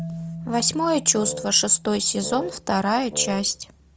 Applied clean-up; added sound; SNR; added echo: none; Wind instrument, woodwind instrument + Marimba, xylophone; 12 dB; none.